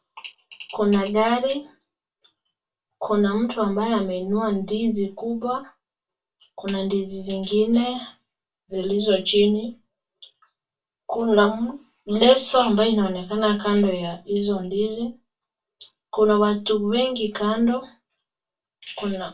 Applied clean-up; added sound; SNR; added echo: none; none; none; reverberation time 0.2 s.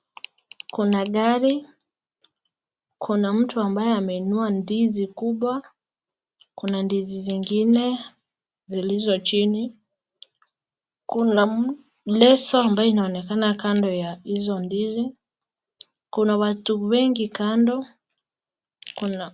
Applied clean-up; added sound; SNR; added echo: none; none; none; none.